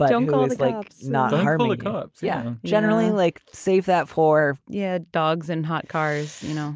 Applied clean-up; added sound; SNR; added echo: none; none; none; none.